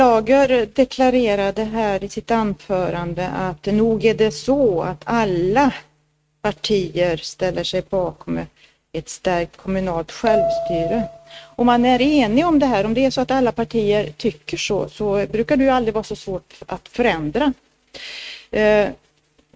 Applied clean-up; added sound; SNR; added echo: neural mask model RNNoise.